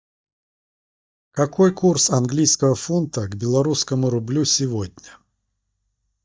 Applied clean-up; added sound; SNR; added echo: neural mask model DeepFilterNet 3.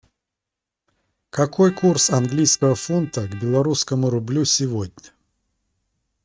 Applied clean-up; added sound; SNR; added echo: neural mask model RNNoise.